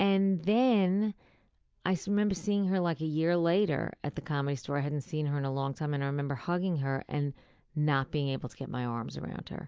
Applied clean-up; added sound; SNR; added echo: none; none; none; none.